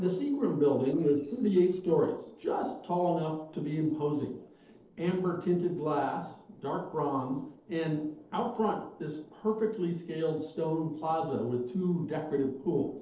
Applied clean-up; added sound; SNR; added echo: neural separator model SepFormer DNS4.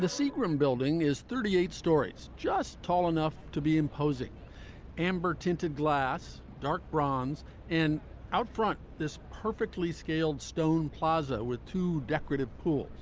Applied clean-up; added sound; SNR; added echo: none; none; none; none.